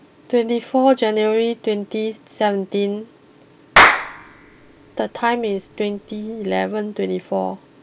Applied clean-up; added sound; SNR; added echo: none; Clapping; -2 dB; none.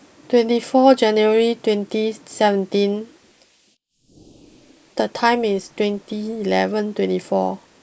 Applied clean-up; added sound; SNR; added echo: neural mask model Resemble Enhance denoiser.